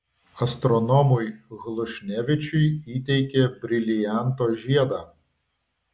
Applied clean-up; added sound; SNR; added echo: none; none; none; none.